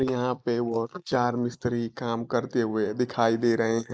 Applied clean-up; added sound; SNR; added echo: neural mask model Resemble Enhance denoiser.